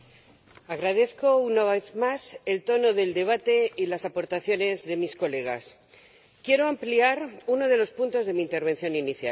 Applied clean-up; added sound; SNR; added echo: none; none; none; none.